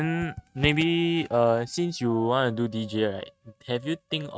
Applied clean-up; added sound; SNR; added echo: neural mask model RNNoise.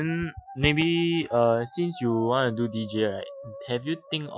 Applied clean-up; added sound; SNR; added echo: classical method Wiener filter.